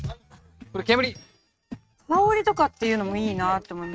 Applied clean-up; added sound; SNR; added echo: neural mask model RNNoise.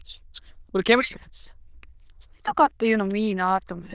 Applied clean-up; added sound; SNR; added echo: neural diffusion model UNIVERSE++.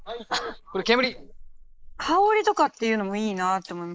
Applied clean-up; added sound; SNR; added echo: neural mask model Resemble Enhance denoiser.